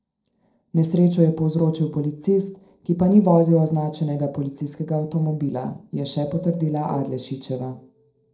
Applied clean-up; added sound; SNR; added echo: neural separator model SepFormer DNS4.